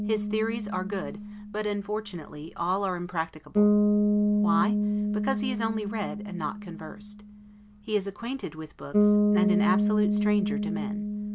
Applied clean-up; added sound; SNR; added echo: none; Bass guitar; -5 dB; none.